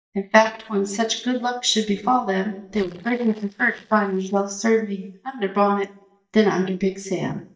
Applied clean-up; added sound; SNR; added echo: neural mask model DeepFilterNet 3.